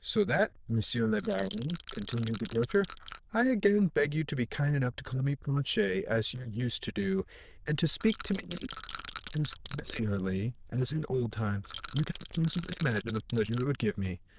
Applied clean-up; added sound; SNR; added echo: neural diffusion model UNIVERSE++.